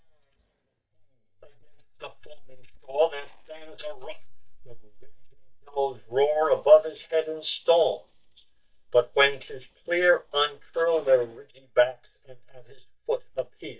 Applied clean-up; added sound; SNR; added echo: neural mask model DeepFilterNet 3.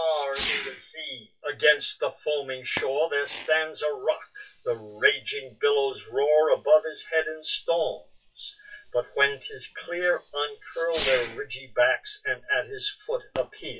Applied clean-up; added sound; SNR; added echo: classical method WPE with log-MMSE.